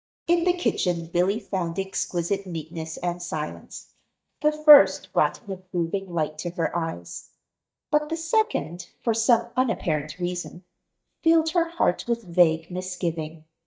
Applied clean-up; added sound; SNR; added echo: neural mask model DeepFilterNet 3.